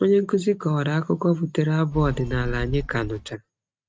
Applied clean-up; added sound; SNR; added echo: neural mask model RNNoise.